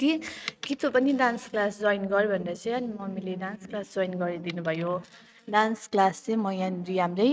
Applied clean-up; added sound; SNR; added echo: neural mask model RNNoise.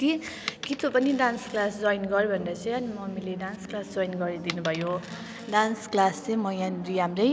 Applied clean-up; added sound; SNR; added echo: none; Coin (dropping); 18 dB; none.